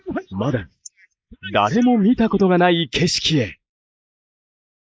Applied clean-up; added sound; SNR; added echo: neural mask model Resemble Enhance denoiser.